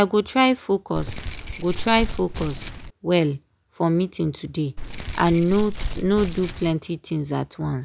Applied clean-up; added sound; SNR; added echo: none; Keys jangling; 6 dB; none.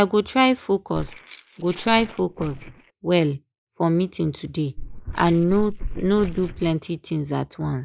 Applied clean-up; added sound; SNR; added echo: neural mask model Resemble Enhance denoiser.